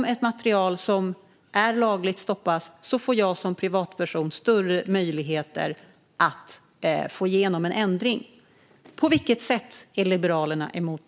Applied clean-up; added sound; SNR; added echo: none; none; none; none.